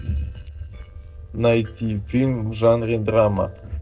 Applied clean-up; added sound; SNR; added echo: neural separator model SepFormer DNS4.